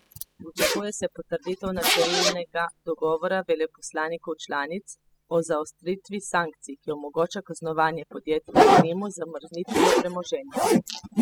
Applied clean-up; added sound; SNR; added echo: classical method spectral subtraction.